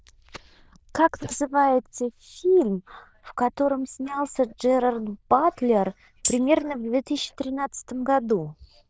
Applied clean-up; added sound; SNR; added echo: neural diffusion model UNIVERSE++.